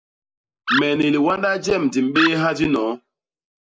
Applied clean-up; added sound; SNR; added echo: neural mask model Resemble Enhance denoiser.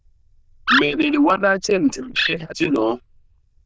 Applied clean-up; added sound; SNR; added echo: neural diffusion model UNIVERSE++.